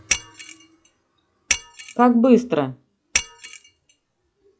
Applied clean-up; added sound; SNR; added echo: classical method log-MMSE.